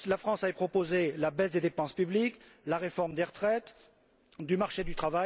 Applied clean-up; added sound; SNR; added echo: none; none; none; none.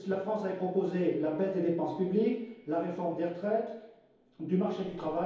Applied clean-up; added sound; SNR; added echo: none; none; none; reverberation time 2.2 s.